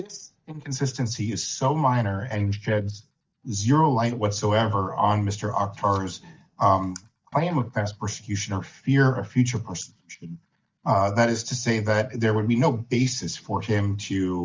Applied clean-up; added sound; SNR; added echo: neural mask model DeepFilterNet 3.